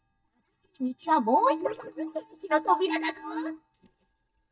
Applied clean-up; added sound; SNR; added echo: neural mask model DeepFilterNet 3.